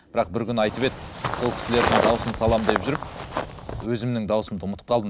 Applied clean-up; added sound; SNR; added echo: none; Walk, footsteps; 1 dB; none.